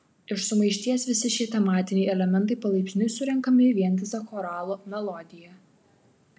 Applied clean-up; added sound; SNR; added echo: none; none; none; none.